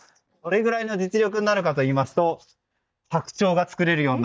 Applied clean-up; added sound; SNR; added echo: neural mask model DeepFilterNet 3.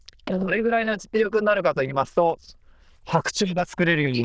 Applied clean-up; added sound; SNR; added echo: neural diffusion model UNIVERSE++.